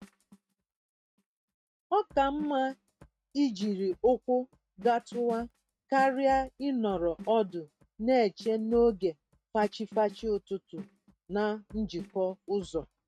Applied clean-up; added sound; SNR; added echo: neural mask model RNNoise.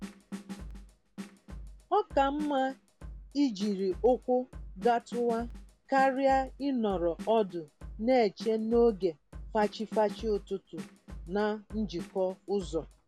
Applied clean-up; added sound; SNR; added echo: none; Drum kit; 15 dB; none.